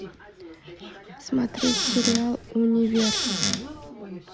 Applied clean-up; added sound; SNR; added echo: none; Squeak / Cupboard open or close; 1 dB; none.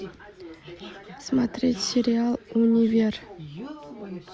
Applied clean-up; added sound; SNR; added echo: none; none; none; none.